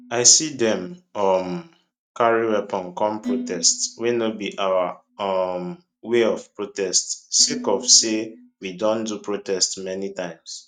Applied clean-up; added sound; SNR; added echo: neural mask model RNNoise.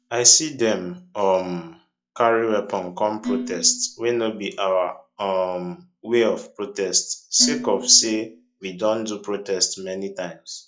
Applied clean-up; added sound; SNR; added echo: classical method log-MMSE.